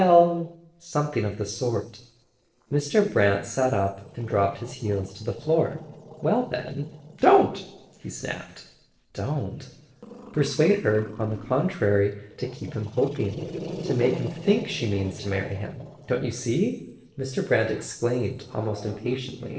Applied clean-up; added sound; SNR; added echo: neural separator model SepFormer DNS4.